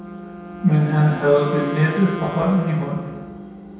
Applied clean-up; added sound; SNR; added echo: none; Wind instrument, woodwind instrument; 13 dB; reverberation time 1.1 s.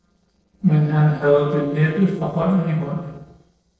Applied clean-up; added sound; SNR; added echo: neural separator model SepFormer DNS4.